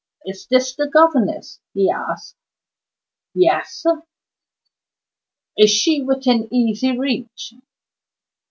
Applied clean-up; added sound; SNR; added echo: none; none; none; none.